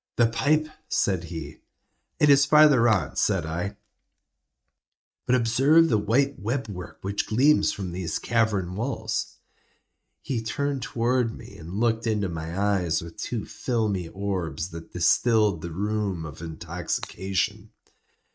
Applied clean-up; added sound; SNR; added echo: neural mask model RNNoise.